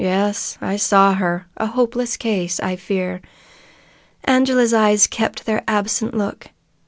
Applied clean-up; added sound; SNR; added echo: none; none; none; none.